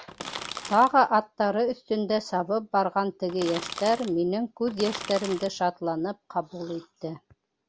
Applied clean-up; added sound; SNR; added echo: none; Crackle; 11 dB; none.